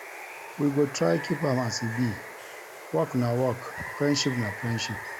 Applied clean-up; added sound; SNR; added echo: none; Water; 10 dB; none.